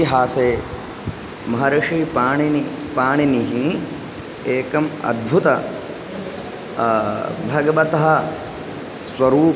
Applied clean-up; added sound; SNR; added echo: none; none; none; none.